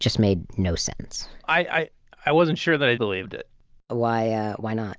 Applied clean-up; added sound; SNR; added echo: none; none; none; none.